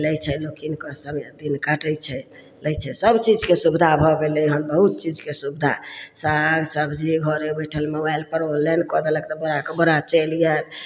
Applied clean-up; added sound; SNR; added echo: none; none; none; none.